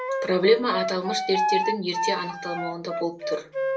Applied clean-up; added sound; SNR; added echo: none; Wind instrument, woodwind instrument; 2 dB; reverberation time 0.2 s.